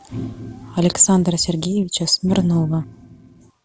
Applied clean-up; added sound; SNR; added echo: none; Organ; 13 dB; none.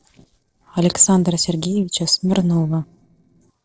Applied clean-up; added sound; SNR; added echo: neural separator model SepFormer DNS4.